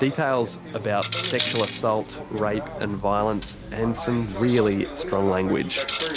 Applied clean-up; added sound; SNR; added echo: none; Coin (dropping); 12 dB; none.